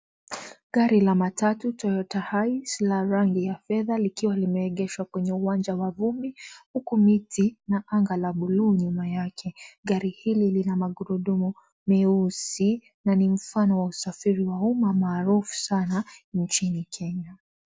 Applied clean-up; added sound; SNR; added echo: none; none; none; none.